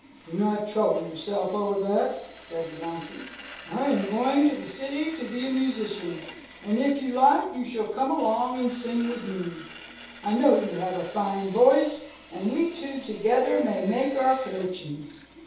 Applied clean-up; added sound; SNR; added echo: none; Sawing; 18 dB; reverberation time 0.7 s.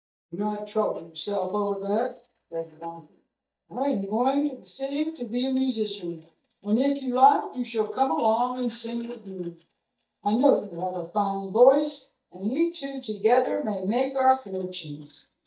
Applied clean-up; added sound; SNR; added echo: neural mask model DeepFilterNet 3.